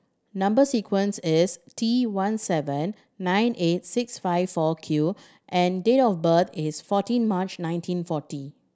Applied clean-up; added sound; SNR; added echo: none; none; none; none.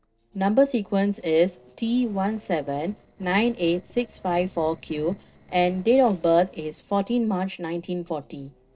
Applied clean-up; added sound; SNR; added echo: neural separator model SepFormer DNS4.